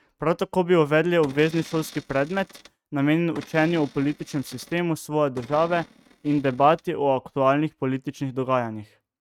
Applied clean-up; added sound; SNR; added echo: neural mask model RNNoise.